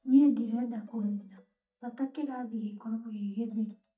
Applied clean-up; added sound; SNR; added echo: neural mask model DeepFilterNet 3.